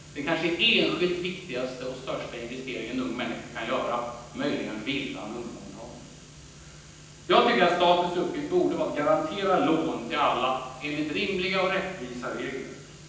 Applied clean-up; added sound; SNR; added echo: none; none; none; reverberation time 0.9 s.